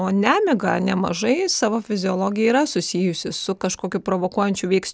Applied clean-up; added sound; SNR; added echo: none; none; none; none.